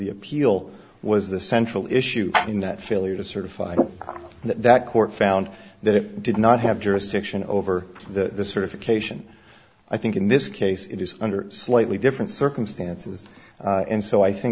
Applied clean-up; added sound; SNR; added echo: none; none; none; none.